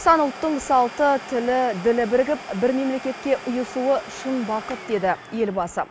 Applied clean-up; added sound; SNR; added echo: none; Domestic sounds, home sounds; 15 dB; none.